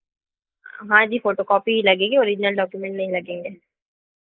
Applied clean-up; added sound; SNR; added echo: neural mask model Resemble Enhance denoiser.